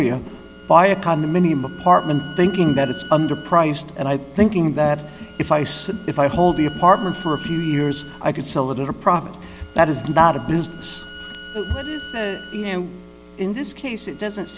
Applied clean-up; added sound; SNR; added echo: none; Bowed string instrument; 19 dB; none.